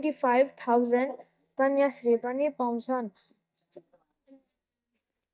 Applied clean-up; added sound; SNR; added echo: neural mask model DeepFilterNet 3.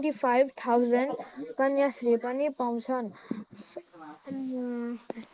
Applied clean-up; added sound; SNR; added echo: neural mask model Resemble Enhance denoiser.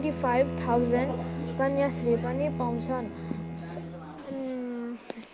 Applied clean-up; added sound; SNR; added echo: none; Bowed string instrument; 5 dB; none.